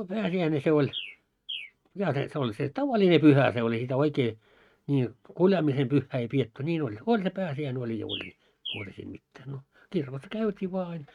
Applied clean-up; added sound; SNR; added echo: neural mask model RNNoise.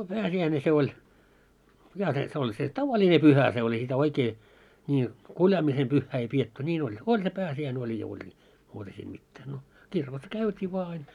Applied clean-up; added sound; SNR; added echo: none; none; none; none.